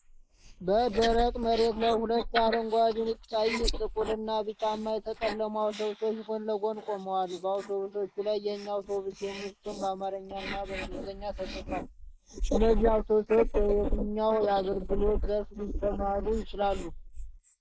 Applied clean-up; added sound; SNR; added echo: neural mask model Resemble Enhance denoiser.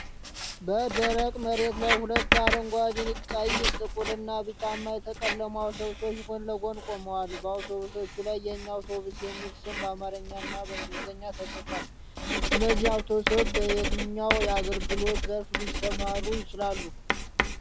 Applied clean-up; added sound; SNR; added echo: none; Writing; 0 dB; none.